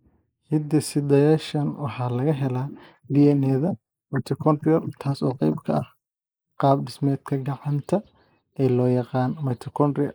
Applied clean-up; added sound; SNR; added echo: neural mask model Resemble Enhance denoiser.